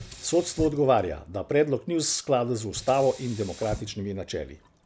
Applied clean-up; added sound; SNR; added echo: none; Sink (filling or washing); 17 dB; none.